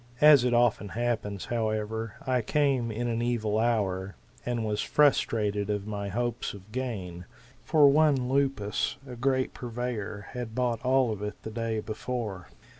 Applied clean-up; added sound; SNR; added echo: none; none; none; none.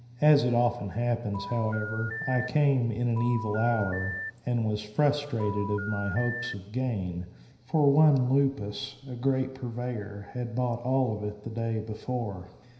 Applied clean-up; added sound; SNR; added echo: none; Telephone; 9 dB; reverberation time 0.9 s.